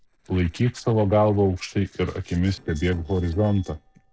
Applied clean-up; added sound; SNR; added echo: neural separator model SepFormer DNS4.